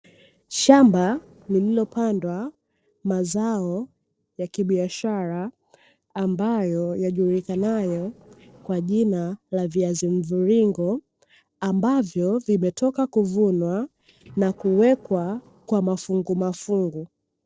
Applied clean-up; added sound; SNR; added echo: neural separator model SepFormer DNS4.